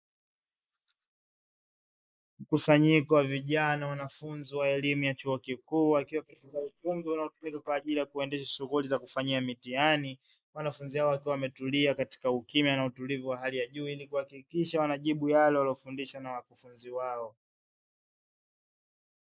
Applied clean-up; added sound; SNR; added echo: neural mask model Resemble Enhance denoiser.